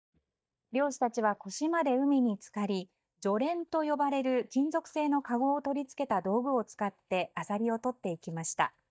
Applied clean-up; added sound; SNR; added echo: neural mask model DeepFilterNet 3.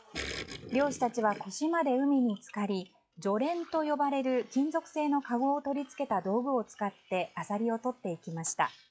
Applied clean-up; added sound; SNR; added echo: classical method log-MMSE.